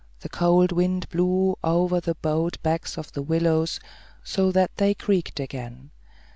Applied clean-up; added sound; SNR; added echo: none; none; none; none.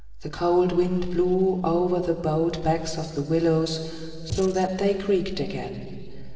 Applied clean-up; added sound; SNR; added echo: neural separator model SepFormer DNS4.